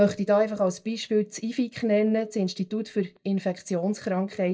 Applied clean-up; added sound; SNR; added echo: neural mask model DeepFilterNet 3.